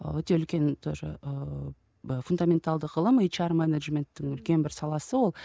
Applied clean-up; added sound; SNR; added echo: none; none; none; none.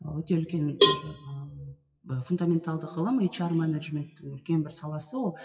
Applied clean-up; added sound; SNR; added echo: classical method WPE with log-MMSE.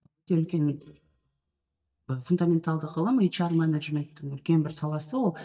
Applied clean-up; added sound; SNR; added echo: neural mask model DeepFilterNet 3.